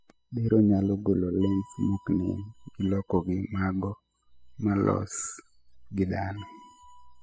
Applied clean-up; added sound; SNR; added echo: classical method spectral subtraction.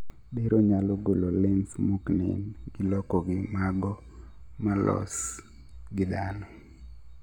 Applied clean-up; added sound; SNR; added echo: none; none; none; none.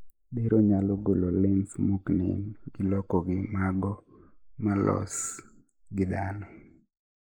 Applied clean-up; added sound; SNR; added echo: neural mask model Resemble Enhance denoiser.